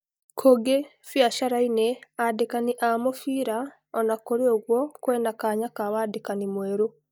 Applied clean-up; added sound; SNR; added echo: neural mask model DeepFilterNet 3.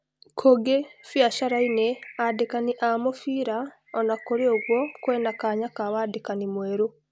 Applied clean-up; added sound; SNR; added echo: none; Bird; 17 dB; none.